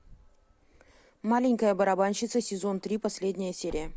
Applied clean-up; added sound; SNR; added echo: none; Wind / Car; 19 dB; none.